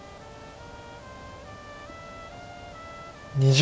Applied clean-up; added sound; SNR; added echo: none; Trumpet; 18 dB; none.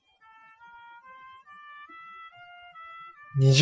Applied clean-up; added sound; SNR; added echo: classical method Wiener filter.